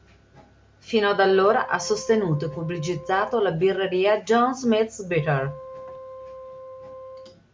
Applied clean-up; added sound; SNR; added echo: none; Wind instrument, woodwind instrument; 18 dB; none.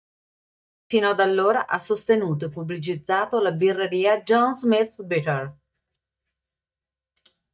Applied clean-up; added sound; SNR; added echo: neural mask model DeepFilterNet 3.